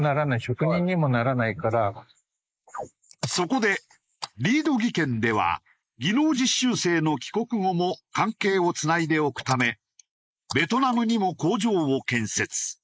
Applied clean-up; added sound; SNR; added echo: neural mask model Resemble Enhance denoiser.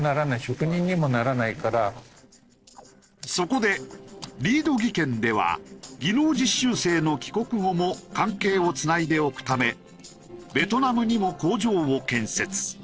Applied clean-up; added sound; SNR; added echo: neural separator model SepFormer DNS4.